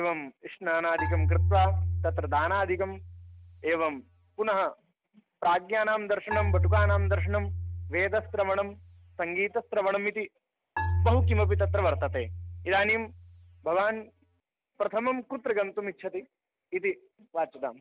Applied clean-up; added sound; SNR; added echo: none; Marimba, xylophone; 0 dB; none.